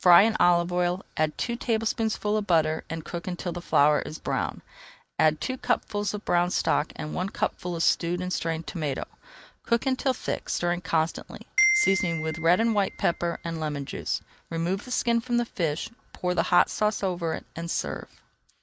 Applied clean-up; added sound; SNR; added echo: none; Marimba, xylophone; 6 dB; none.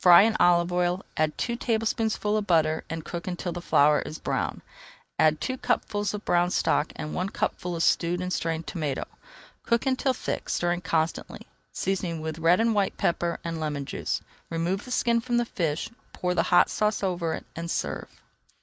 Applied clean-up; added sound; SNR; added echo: none; none; none; none.